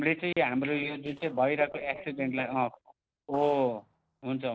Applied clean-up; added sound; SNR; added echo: neural separator model SepFormer DNS4.